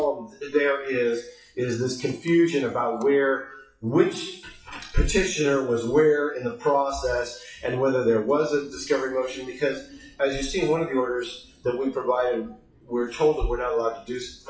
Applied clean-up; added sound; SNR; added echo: classical method WPE with log-MMSE.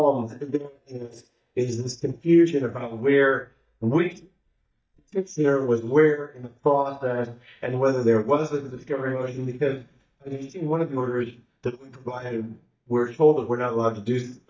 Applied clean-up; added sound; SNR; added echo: neural mask model DeepFilterNet 3.